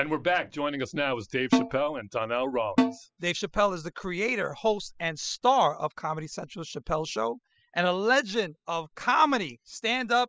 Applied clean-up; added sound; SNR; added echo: classical method spectral subtraction.